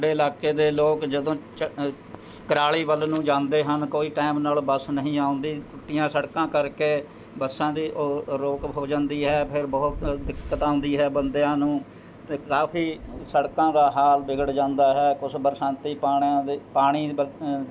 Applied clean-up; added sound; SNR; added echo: none; none; none; none.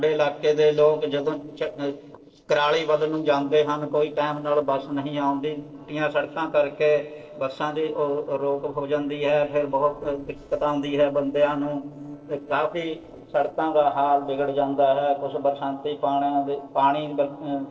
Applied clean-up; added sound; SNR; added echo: neural separator model SepFormer DNS4.